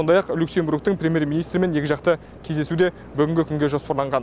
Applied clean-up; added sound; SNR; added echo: none; none; none; none.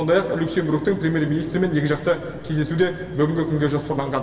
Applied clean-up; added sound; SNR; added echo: none; none; none; reverberation time 2.3 s.